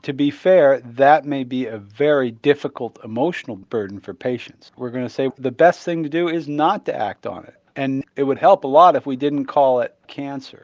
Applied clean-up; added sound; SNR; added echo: none; none; none; none.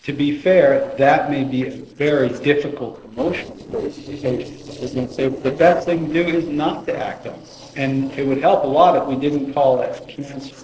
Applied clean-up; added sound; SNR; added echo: neural separator model SepFormer DNS4.